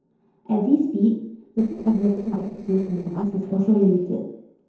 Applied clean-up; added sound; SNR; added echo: neural separator model SepFormer DNS4.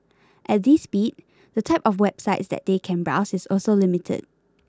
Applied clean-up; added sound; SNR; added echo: none; none; none; none.